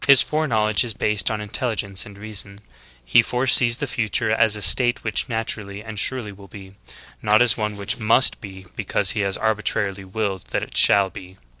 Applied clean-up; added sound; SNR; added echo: neural separator model SepFormer DNS4.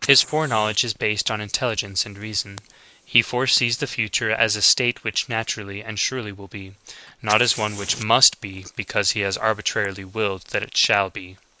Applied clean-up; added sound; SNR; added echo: neural mask model Resemble Enhance denoiser.